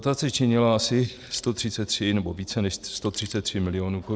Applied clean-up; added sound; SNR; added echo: neural separator model SepFormer DNS4.